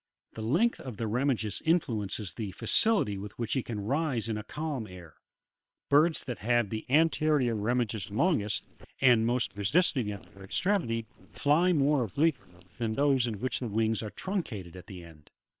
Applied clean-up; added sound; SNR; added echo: neural separator model SepFormer WHAM!.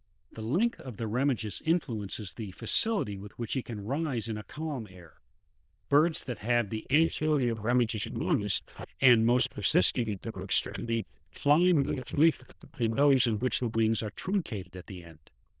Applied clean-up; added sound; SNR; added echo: neural diffusion model UNIVERSE++.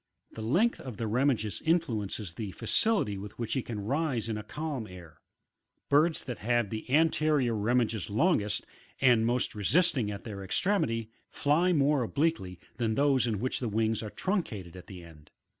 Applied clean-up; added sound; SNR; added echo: none; none; none; none.